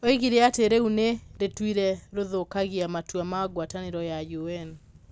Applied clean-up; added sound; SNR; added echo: none; none; none; none.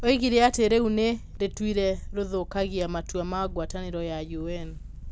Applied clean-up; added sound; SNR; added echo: none; Purr; 11 dB; none.